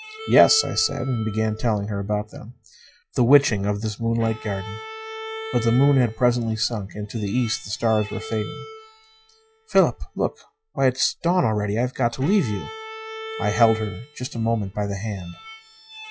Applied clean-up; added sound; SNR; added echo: classical method log-MMSE.